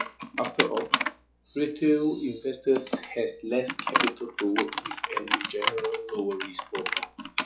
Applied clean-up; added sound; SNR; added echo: classical method log-MMSE.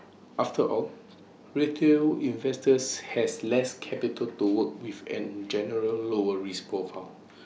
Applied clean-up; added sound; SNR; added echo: none; none; none; none.